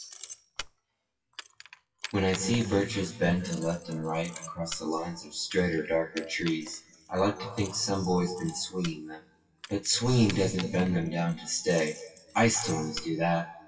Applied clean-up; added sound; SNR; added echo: classical method WPE with log-MMSE.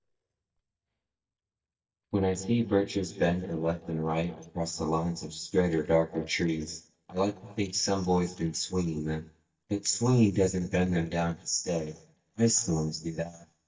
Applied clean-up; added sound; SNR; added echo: neural mask model DeepFilterNet 3.